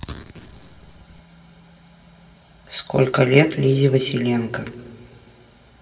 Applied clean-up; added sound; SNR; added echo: none; none; none; reverberation time 2.6 s.